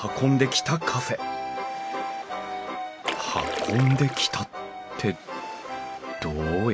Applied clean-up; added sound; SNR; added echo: none; Splash, splatter; 7 dB; none.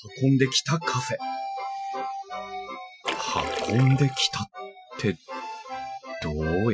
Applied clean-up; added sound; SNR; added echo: classical method Wiener filter.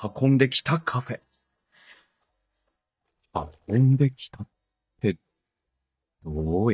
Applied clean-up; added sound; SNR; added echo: neural mask model DeepFilterNet 3.